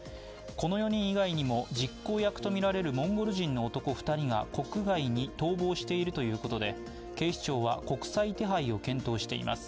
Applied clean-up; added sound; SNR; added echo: none; none; none; none.